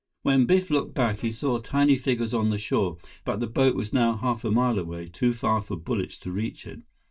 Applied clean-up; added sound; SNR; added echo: neural mask model DeepFilterNet 3.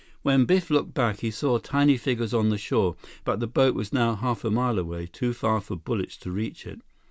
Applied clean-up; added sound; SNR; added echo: none; none; none; none.